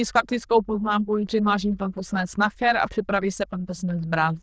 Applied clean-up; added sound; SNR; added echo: neural diffusion model UNIVERSE++.